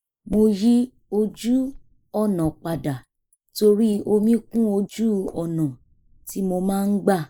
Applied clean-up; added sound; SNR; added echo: neural mask model Resemble Enhance denoiser.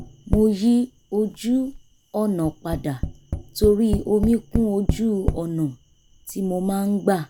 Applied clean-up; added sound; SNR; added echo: none; Tap; 8 dB; none.